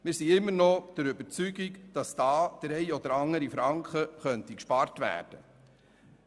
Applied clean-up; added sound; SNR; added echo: none; none; none; none.